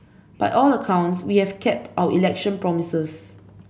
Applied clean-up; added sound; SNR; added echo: none; none; none; none.